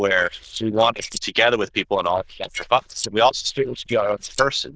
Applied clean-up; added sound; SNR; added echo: neural diffusion model UNIVERSE++.